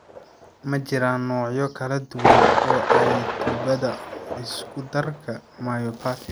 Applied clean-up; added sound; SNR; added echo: none; Thunder; -3 dB; none.